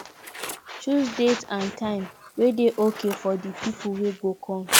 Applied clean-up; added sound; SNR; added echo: none; Scissors; 6 dB; none.